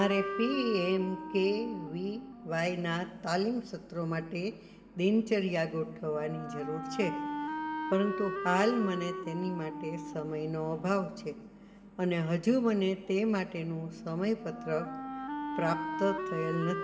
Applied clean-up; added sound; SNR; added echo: none; Wind instrument, woodwind instrument; 8 dB; reverberation time 2.1 s.